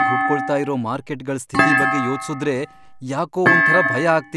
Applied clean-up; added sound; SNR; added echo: none; Thump, thud; -2 dB; none.